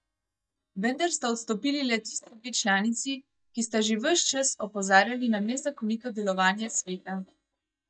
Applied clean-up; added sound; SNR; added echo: neural mask model DeepFilterNet 3.